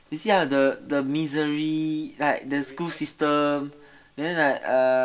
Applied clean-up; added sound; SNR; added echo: none; none; none; reverberation time 0.3 s.